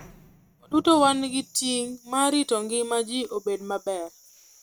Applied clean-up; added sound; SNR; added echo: neural mask model RNNoise.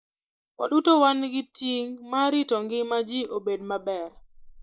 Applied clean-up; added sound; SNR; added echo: neural mask model Resemble Enhance denoiser.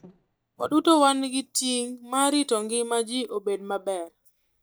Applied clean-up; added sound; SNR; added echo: neural mask model DeepFilterNet 3.